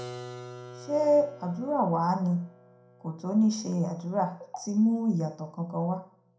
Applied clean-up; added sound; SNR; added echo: none; Keyboard (musical); 19 dB; reverberation time 0.4 s.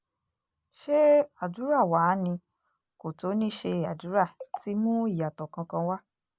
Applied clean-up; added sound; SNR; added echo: none; none; none; none.